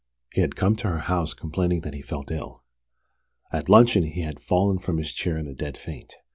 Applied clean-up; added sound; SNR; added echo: none; none; none; none.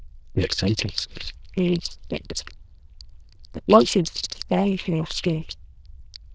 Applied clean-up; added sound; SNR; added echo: neural diffusion model UNIVERSE++.